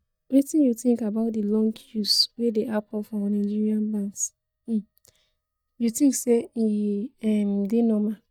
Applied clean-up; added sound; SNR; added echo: neural mask model DeepFilterNet 3.